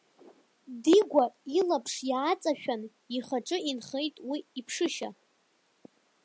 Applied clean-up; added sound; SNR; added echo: none; none; none; none.